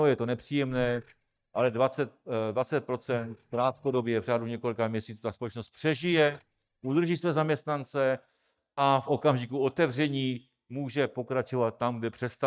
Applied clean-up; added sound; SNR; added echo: neural mask model DeepFilterNet 3.